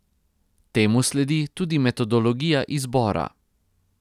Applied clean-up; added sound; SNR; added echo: none; none; none; none.